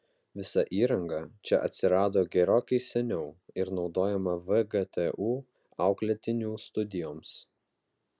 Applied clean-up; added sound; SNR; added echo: none; none; none; none.